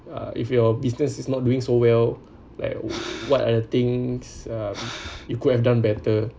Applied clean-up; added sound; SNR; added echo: none; Breathing; 16 dB; none.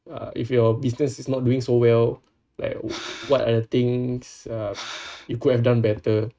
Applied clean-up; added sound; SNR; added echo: neural mask model RNNoise.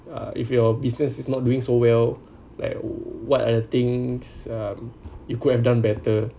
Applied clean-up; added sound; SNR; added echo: none; none; none; none.